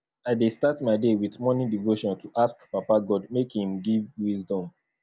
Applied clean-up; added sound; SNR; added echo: none; none; none; none.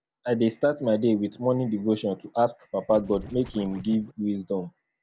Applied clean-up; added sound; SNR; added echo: none; Scratching (performance technique); 16 dB; none.